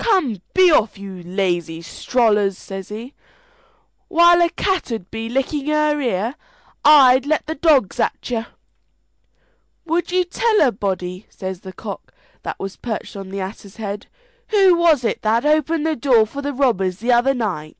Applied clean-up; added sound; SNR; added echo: none; none; none; none.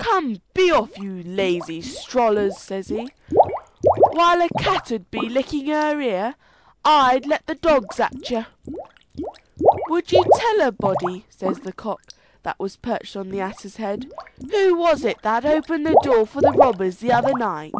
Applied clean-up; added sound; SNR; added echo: none; Water / Liquid; 3 dB; none.